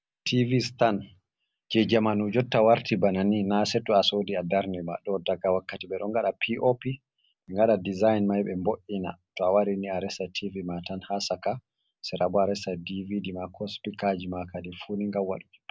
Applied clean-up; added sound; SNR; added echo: none; none; none; none.